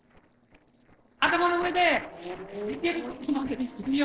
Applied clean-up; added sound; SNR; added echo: neural separator model SepFormer DNS4.